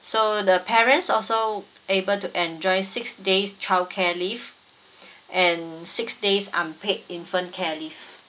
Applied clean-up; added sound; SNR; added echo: none; none; none; none.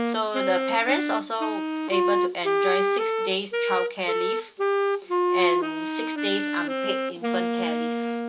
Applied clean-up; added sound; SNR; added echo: none; Wind instrument, woodwind instrument; -4 dB; none.